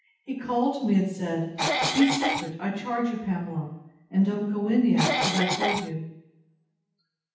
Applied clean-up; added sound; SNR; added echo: none; Cough; -1 dB; reverberation time 0.9 s.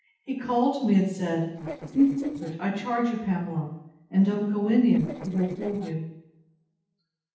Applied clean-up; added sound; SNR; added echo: neural separator model SepFormer DNS4.